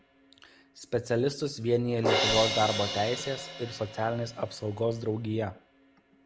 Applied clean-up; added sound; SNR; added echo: none; Crash cymbal; 5 dB; none.